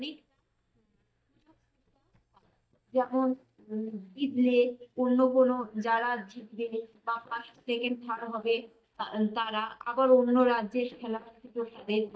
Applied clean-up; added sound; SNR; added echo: neural mask model DeepFilterNet 3.